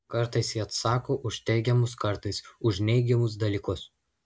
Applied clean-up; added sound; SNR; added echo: none; none; none; none.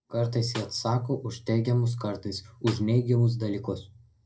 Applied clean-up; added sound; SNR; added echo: none; Snare drum; 20 dB; reverberation time 0.2 s.